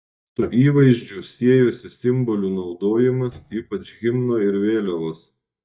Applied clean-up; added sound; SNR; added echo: neural mask model DeepFilterNet 3.